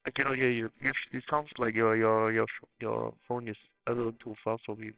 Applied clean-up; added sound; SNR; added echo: neural separator model SepFormer WHAMR!.